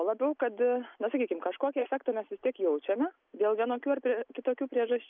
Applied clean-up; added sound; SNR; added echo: none; none; none; none.